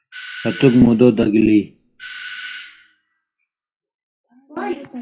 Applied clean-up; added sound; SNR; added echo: classical method WPE with log-MMSE.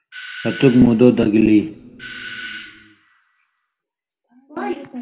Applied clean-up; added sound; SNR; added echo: none; Doorbell; 17 dB; reverberation time 1.2 s.